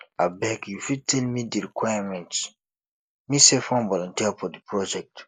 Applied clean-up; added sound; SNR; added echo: neural mask model Resemble Enhance denoiser.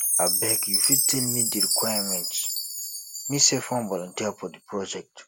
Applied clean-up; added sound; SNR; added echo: none; Chime; -2 dB; none.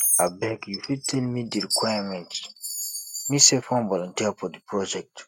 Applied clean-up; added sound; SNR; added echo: neural mask model RNNoise.